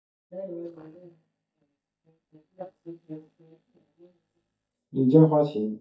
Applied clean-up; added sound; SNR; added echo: neural mask model DeepFilterNet 3.